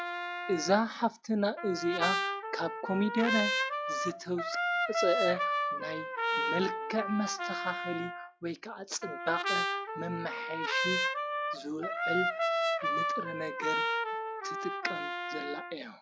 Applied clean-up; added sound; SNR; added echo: classical method log-MMSE.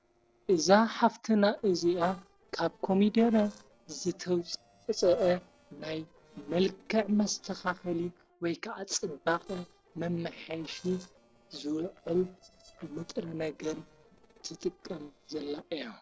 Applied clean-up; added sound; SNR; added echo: neural separator model SepFormer DNS4.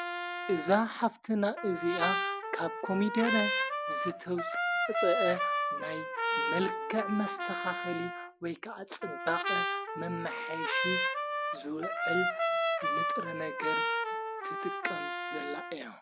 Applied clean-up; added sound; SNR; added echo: none; Trumpet; -1 dB; none.